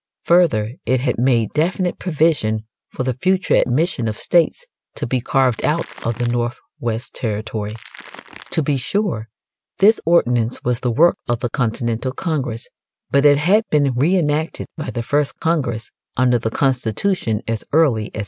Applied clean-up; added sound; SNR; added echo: none; Crackle; 19 dB; none.